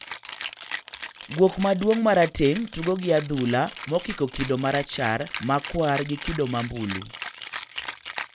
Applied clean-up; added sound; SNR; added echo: none; Rattle (instrument); 10 dB; none.